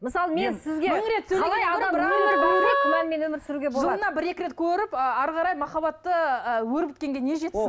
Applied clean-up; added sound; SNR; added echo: none; Wind instrument, woodwind instrument; 0 dB; none.